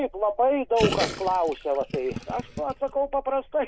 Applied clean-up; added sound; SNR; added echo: none; Gurgling; 7 dB; none.